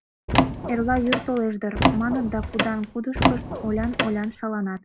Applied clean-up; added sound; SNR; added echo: none; Door; -1 dB; none.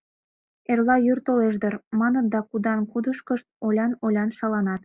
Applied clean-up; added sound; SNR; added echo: none; none; none; none.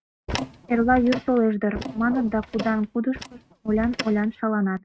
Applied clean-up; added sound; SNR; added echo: neural mask model RNNoise.